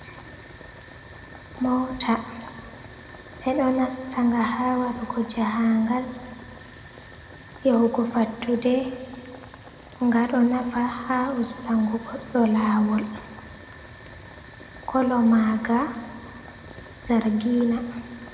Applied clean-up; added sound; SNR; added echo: none; Boiling; 18 dB; reverberation time 1.9 s.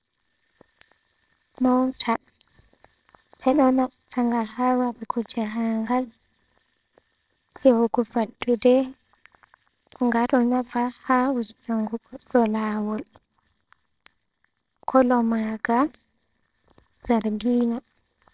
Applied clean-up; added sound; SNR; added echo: neural separator model SepFormer WHAMR!.